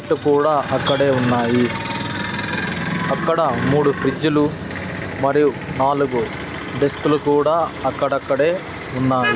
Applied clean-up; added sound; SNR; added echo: none; none; none; none.